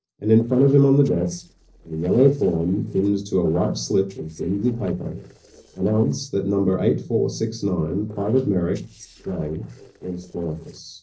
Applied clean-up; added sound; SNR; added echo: neural separator model SepFormer DNS4.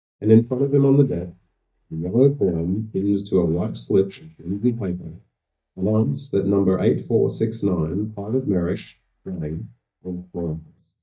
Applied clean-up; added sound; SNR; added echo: neural mask model DeepFilterNet 3.